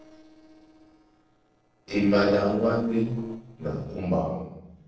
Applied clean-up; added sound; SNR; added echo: neural separator model SepFormer DNS4.